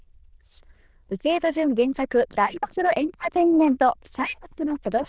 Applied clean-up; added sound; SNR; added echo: neural diffusion model UNIVERSE++.